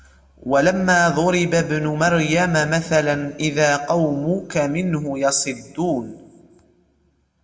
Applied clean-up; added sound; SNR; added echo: none; Drum; 19 dB; reverberation time 0.8 s.